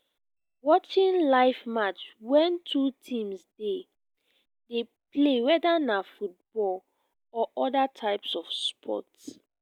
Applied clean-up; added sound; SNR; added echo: none; none; none; none.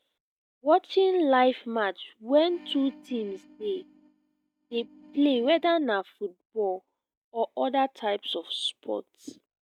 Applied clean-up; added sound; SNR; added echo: neural mask model RNNoise.